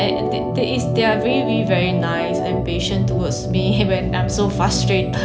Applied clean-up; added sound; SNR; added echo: none; Organ; -1 dB; none.